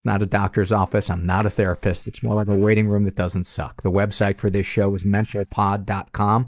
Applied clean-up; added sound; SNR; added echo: neural mask model DeepFilterNet 3.